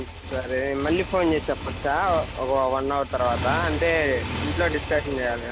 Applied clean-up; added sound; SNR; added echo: none; Motorcycle; 7 dB; none.